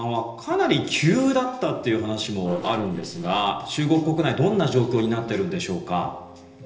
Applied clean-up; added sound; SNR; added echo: neural separator model SepFormer DNS4.